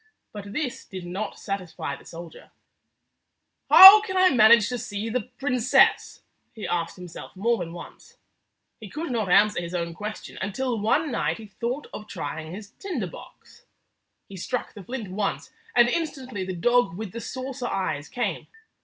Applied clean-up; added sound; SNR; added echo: none; none; none; none.